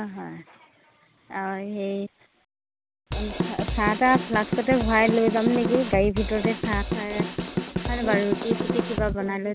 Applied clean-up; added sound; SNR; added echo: none; Drum kit; 2 dB; none.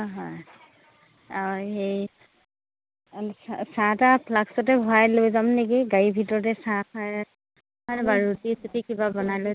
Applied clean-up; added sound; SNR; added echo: none; none; none; none.